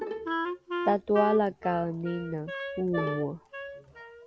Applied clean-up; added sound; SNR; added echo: none; Bowed string instrument + Wind instrument, woodwind instrument; 6 dB; none.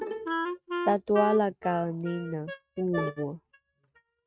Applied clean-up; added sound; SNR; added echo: neural mask model RNNoise.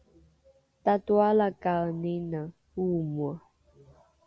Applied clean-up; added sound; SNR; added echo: none; none; none; none.